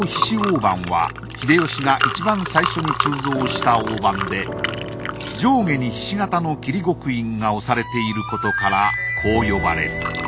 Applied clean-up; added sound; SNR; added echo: none; Liquid; 7 dB; none.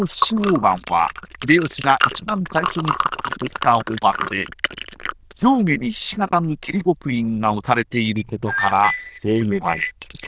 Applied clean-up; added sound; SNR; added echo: neural diffusion model UNIVERSE++.